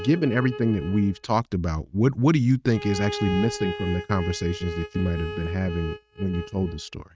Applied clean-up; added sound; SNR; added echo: neural mask model RNNoise.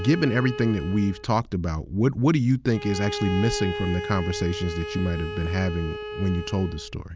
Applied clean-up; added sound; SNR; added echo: none; Bowed string instrument; 10 dB; none.